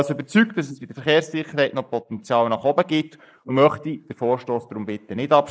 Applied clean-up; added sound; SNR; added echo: neural mask model Resemble Enhance denoiser.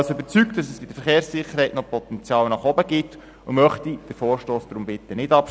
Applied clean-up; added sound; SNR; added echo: none; none; none; none.